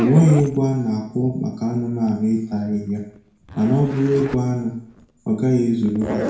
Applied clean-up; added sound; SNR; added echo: none; Zipper (clothing); 14 dB; reverberation time 0.6 s.